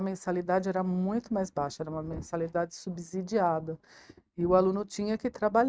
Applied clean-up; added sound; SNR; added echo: neural mask model RNNoise.